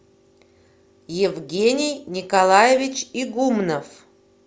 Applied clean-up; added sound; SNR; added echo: none; none; none; none.